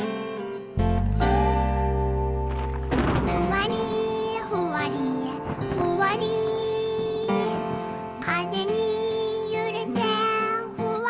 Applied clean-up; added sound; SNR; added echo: none; Thunder; 10 dB; none.